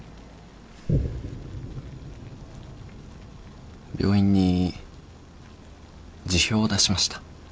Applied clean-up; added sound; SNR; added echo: none; Boom; 9 dB; none.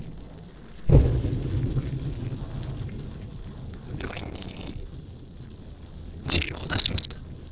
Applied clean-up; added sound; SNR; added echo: neural separator model SepFormer DNS4.